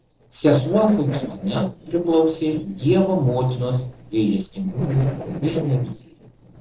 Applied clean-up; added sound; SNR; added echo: neural separator model SepFormer DNS4.